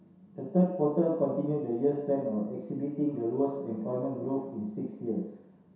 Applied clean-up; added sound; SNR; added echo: none; none; none; reverberation time 0.7 s.